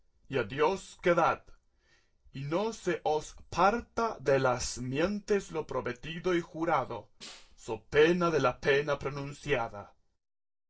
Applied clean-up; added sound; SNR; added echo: neural separator model SepFormer DNS4.